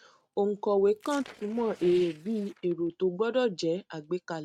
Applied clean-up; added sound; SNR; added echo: neural mask model RNNoise.